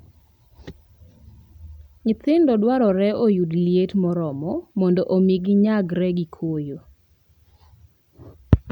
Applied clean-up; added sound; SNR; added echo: none; none; none; none.